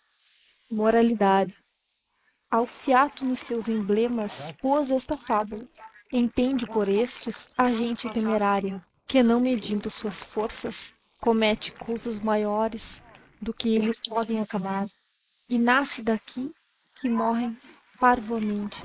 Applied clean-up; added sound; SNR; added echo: neural mask model Resemble Enhance denoiser.